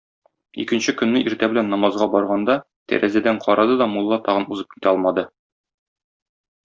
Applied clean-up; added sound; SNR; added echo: none; none; none; none.